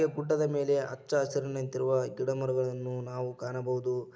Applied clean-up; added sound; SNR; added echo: none; none; none; none.